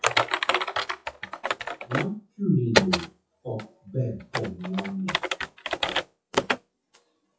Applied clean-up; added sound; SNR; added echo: classical method WPE with log-MMSE.